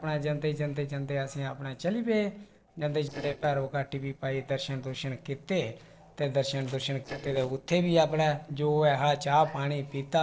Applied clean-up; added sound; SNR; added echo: neural separator model SepFormer DNS4.